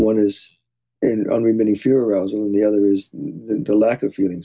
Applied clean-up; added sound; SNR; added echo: none; none; none; none.